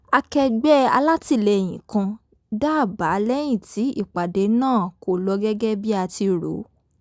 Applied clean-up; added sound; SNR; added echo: none; none; none; none.